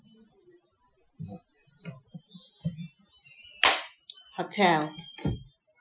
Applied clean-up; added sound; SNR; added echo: classical method Wiener filter.